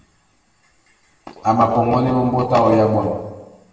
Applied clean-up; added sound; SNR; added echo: none; none; none; reverberation time 1.1 s.